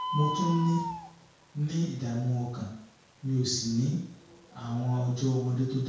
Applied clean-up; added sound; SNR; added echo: none; Bird; 11 dB; reverberation time 0.6 s.